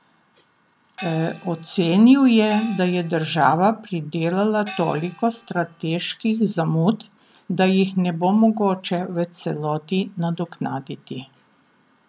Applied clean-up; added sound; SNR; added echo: none; Gong; 19 dB; none.